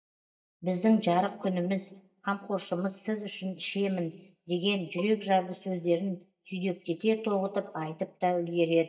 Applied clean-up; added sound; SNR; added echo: neural mask model DeepFilterNet 3.